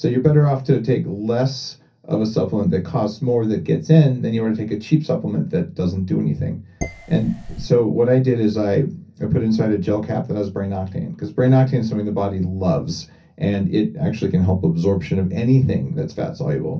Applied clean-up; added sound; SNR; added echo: none; Dishes, pots, and pans; 11 dB; reverberation time 0.3 s.